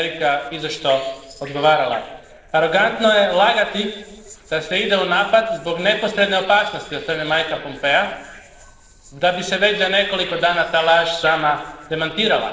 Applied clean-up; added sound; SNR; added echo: neural separator model SepFormer DNS4.